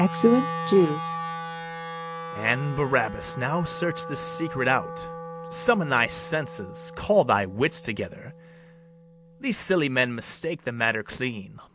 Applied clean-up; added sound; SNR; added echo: none; Wind instrument, woodwind instrument; 11 dB; none.